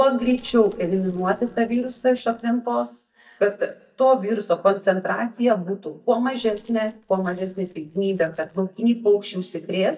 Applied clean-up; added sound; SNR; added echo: neural mask model DeepFilterNet 3.